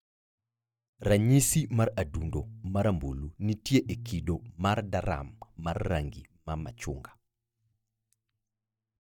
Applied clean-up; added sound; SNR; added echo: neural mask model DeepFilterNet 3.